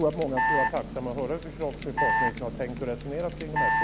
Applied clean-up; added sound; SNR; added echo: none; Alarm; -1 dB; none.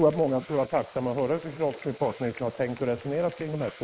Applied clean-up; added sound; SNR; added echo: neural mask model Resemble Enhance denoiser.